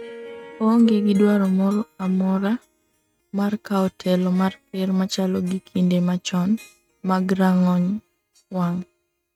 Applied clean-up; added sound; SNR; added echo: neural mask model RNNoise.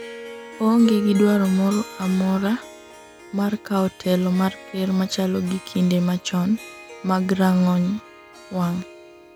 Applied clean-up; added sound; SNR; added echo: none; Harp; 17 dB; none.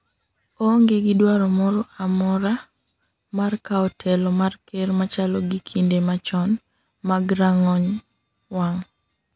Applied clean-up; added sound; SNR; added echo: none; none; none; none.